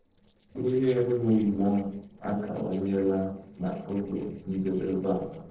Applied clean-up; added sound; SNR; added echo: neural separator model SepFormer DNS4.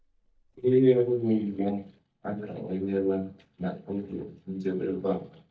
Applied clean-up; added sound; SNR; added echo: neural mask model DeepFilterNet 3.